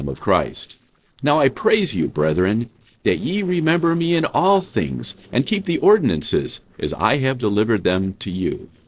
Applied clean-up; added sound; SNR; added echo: neural separator model SepFormer DNS4.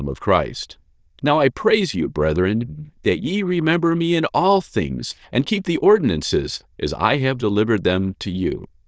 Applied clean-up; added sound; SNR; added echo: neural diffusion model UNIVERSE++.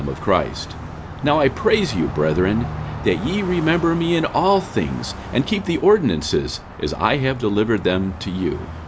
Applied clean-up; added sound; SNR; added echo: none; Car passing by; 11 dB; none.